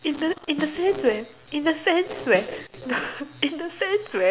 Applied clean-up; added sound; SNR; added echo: none; Snare drum; 20 dB; none.